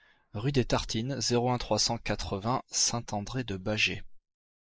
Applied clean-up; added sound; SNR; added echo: neural mask model Resemble Enhance denoiser.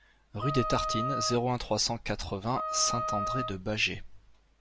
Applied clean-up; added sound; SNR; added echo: none; Wind instrument, woodwind instrument; 4 dB; none.